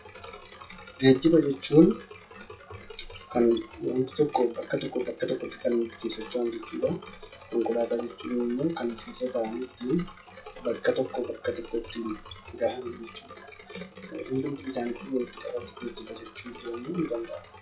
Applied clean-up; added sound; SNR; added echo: classical method WPE with log-MMSE.